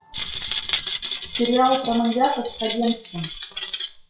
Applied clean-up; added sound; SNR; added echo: classical method WPE with log-MMSE.